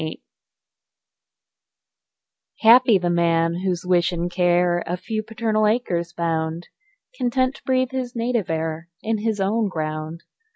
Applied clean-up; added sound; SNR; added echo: none; none; none; none.